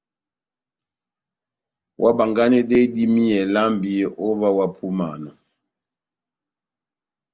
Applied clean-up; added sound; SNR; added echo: none; none; none; none.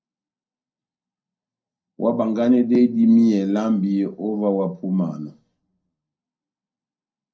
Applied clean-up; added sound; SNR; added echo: none; none; none; reverberation time 0.2 s.